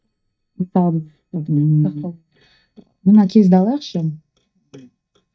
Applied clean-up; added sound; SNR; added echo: neural mask model DeepFilterNet 3.